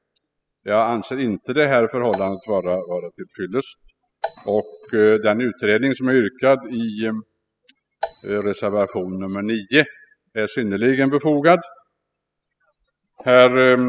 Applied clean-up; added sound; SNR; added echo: classical method spectral subtraction.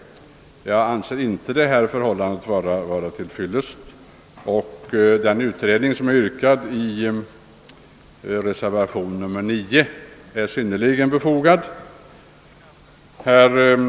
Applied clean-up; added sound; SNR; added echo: none; none; none; none.